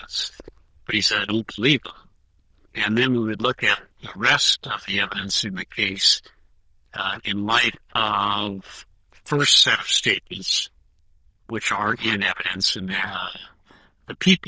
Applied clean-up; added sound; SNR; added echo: neural diffusion model UNIVERSE++.